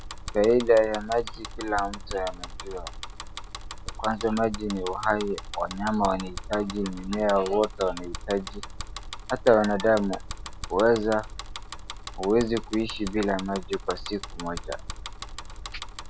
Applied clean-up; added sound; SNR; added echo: none; Bicycle; 10 dB; none.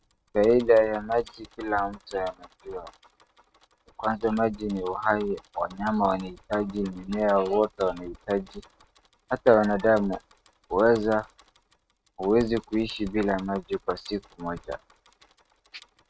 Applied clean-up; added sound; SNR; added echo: neural mask model RNNoise.